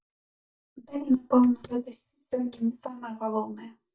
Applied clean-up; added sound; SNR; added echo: neural mask model DeepFilterNet 3.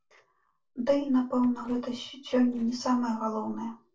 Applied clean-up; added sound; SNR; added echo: neural separator model SepFormer DNS4.